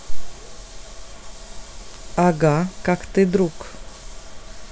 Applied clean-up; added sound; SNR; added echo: none; none; none; none.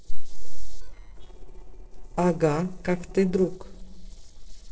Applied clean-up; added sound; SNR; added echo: neural separator model SepFormer DNS4.